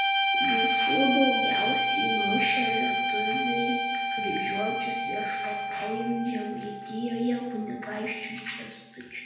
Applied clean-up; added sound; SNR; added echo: none; Guitar; -4 dB; reverberation time 1.0 s.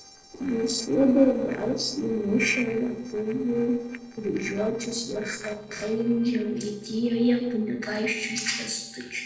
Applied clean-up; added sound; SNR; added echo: neural separator model SepFormer DNS4.